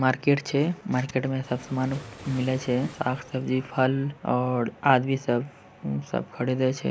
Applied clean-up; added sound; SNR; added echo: none; Waves, surf; 19 dB; none.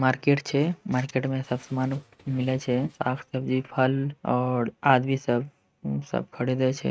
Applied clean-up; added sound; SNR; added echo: neural mask model RNNoise.